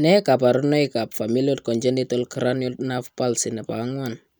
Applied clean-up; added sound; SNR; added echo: none; none; none; none.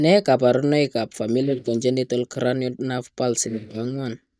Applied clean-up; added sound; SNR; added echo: neural mask model DeepFilterNet 3.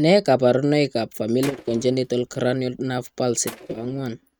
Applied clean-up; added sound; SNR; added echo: neural mask model RNNoise.